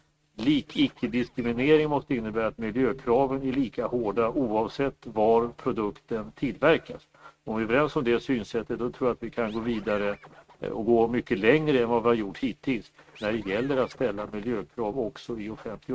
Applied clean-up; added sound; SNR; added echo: neural mask model RNNoise.